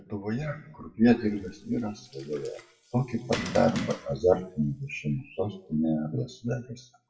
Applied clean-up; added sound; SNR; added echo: classical method WPE with log-MMSE.